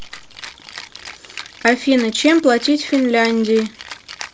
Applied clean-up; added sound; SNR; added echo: none; Rattle (instrument); 16 dB; none.